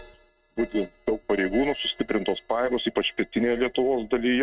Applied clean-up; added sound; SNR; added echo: neural mask model RNNoise.